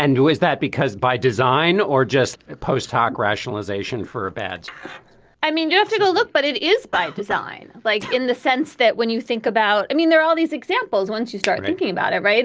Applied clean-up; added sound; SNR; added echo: neural separator model SepFormer DNS4.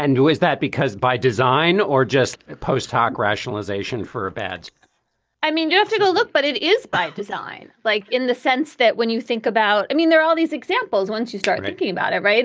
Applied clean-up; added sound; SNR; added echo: neural mask model DeepFilterNet 3.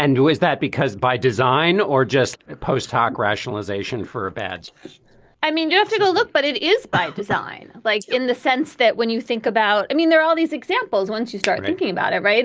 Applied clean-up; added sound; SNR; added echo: neural mask model Resemble Enhance denoiser.